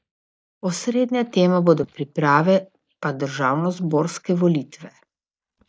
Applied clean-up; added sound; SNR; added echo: neural mask model DeepFilterNet 3.